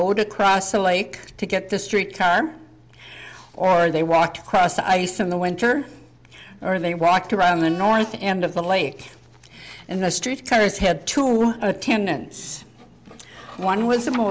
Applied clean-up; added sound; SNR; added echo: none; Livestock, farm animals, working animals; 18 dB; none.